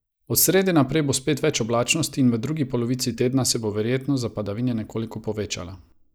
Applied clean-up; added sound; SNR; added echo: neural mask model Resemble Enhance denoiser.